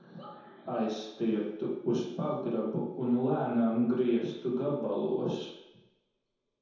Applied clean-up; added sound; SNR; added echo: none; none; none; reverberation time 0.9 s.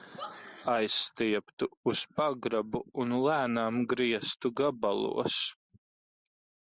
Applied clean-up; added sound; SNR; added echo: none; none; none; none.